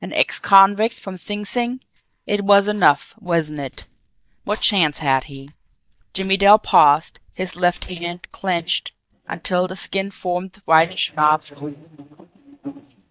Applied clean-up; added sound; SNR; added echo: neural mask model DeepFilterNet 3.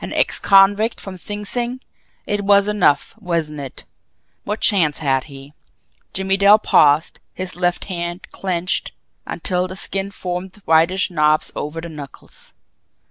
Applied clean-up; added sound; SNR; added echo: none; none; none; none.